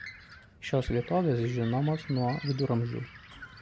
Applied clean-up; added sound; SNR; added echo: none; Bird; 15 dB; none.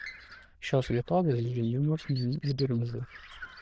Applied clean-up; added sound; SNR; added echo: neural diffusion model UNIVERSE++.